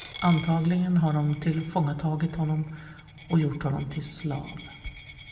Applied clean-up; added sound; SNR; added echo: none; Coin (dropping); 18 dB; reverberation time 1.3 s.